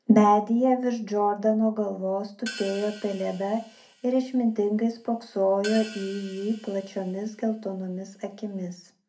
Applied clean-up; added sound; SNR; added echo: none; Hi-hat; 19 dB; reverberation time 0.3 s.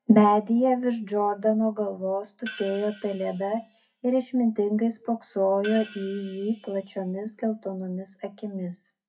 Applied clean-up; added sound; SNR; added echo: classical method WPE with log-MMSE.